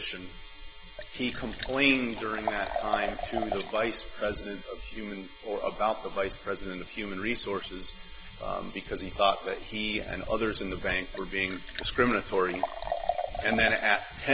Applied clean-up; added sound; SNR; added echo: none; Liquid; 9 dB; none.